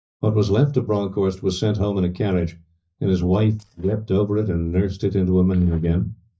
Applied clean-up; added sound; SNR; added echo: neural mask model DeepFilterNet 3.